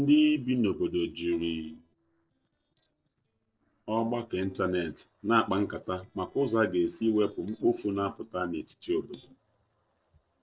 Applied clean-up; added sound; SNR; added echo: neural separator model SepFormer DNS4.